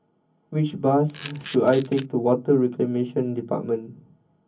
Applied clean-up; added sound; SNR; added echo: none; Camera; 17 dB; reverberation time 0.3 s.